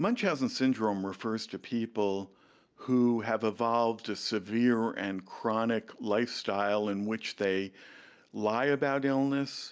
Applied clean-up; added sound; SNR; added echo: none; none; none; none.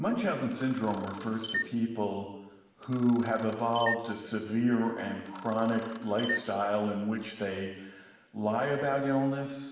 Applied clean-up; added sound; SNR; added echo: none; Camera; 9 dB; reverberation time 1.0 s.